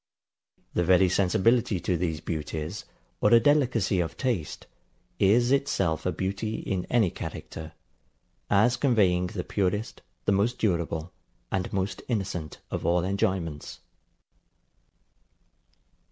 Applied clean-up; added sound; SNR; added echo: none; none; none; none.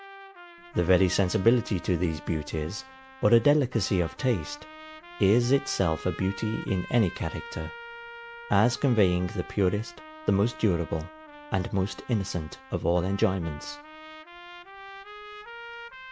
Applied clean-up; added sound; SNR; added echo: none; Trumpet; 17 dB; none.